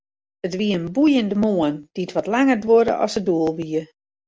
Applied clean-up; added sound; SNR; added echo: none; none; none; none.